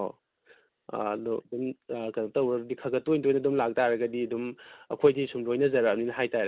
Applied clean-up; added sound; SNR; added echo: none; none; none; none.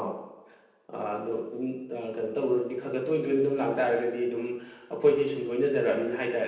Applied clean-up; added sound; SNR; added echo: none; none; none; reverberation time 0.9 s.